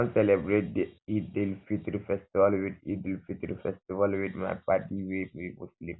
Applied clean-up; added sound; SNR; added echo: none; none; none; none.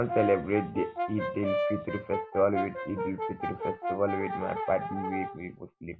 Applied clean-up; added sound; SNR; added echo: none; Brass instrument; 3 dB; none.